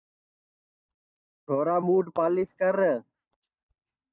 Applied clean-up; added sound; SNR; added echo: neural mask model DeepFilterNet 3.